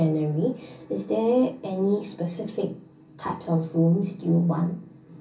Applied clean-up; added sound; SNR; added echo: none; none; none; reverberation time 0.3 s.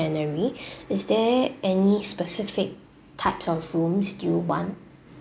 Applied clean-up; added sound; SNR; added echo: none; none; none; none.